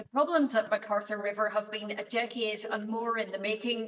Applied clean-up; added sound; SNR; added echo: neural mask model DeepFilterNet 3.